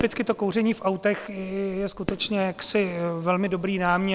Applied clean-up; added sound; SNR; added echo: none; Fireworks; 16 dB; none.